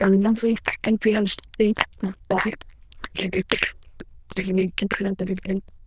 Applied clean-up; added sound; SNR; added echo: neural diffusion model UNIVERSE++.